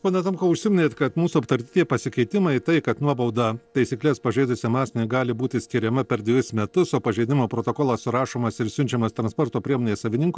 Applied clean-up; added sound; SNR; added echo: neural separator model SepFormer DNS4.